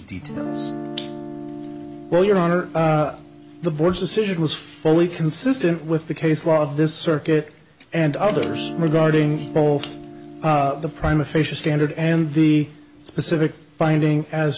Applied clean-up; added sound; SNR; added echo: none; Guitar; 15 dB; none.